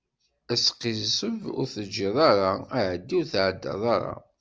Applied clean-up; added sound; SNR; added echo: none; none; none; none.